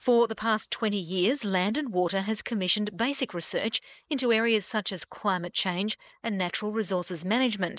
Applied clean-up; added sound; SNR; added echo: neural mask model Resemble Enhance denoiser.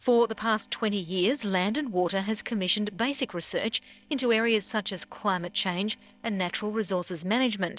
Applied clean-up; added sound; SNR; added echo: neural separator model SepFormer DNS4.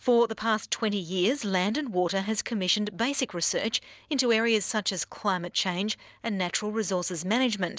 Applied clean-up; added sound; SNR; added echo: none; none; none; none.